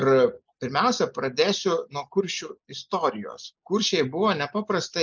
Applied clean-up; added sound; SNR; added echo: none; none; none; none.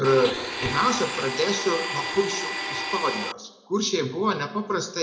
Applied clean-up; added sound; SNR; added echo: none; Domestic sounds, home sounds; 4 dB; reverberation time 0.6 s.